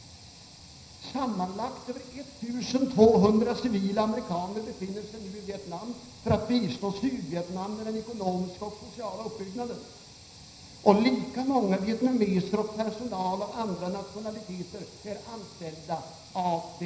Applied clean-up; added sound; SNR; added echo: none; none; none; reverberation time 0.9 s.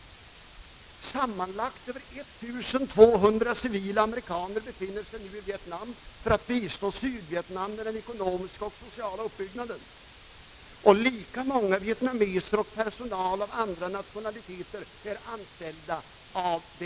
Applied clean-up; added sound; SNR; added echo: none; none; none; none.